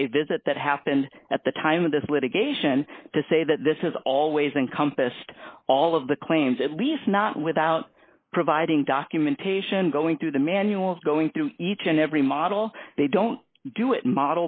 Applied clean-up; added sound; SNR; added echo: neural mask model Resemble Enhance denoiser.